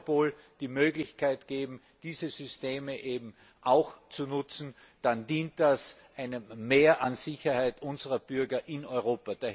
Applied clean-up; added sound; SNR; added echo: none; none; none; none.